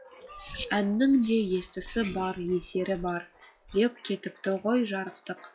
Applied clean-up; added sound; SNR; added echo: classical method log-MMSE.